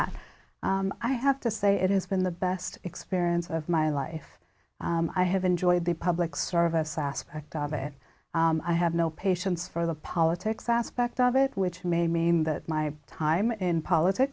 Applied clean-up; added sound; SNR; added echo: none; none; none; none.